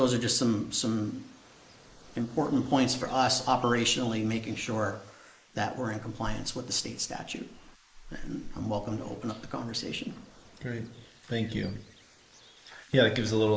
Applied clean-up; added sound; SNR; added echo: neural mask model Resemble Enhance denoiser.